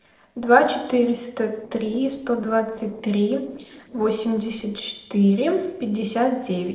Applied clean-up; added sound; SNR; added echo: neural separator model SepFormer DNS4.